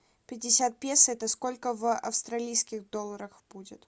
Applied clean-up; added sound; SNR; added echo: none; none; none; none.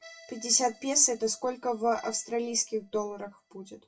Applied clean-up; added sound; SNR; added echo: classical method WPE with log-MMSE.